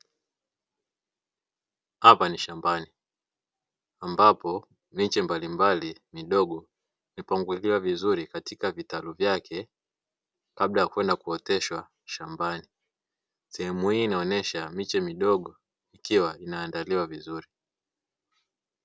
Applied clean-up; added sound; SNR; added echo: none; none; none; none.